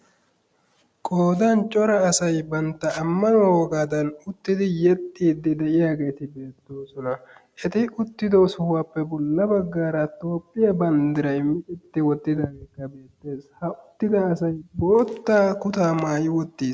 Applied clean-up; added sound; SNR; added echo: none; none; none; none.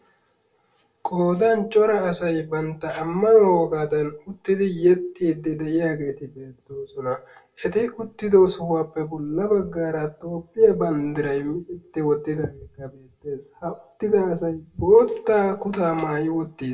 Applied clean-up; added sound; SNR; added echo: none; none; none; reverberation time 0.2 s.